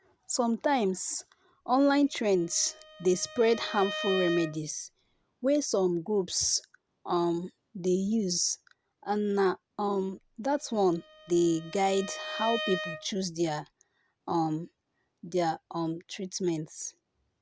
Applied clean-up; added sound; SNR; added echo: none; Bowed string instrument; 11 dB; none.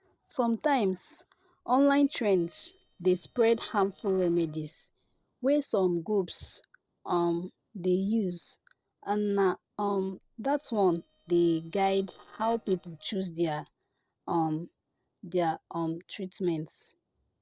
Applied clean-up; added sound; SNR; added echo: neural separator model SepFormer DNS4.